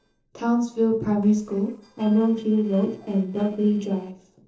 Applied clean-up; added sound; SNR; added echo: neural separator model SepFormer DNS4.